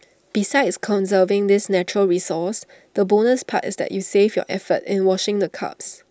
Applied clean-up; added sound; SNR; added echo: none; none; none; none.